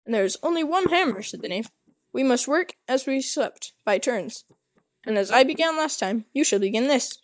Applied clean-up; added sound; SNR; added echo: neural mask model DeepFilterNet 3.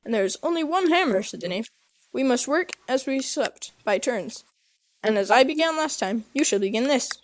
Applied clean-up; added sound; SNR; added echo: neural mask model Resemble Enhance denoiser.